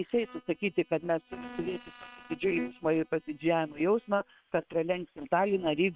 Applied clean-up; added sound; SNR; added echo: neural separator model SepFormer WHAM!.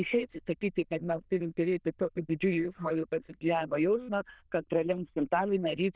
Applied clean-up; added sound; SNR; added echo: neural diffusion model UNIVERSE++.